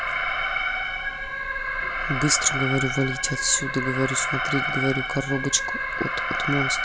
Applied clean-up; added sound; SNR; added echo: none; Alarm; 0 dB; none.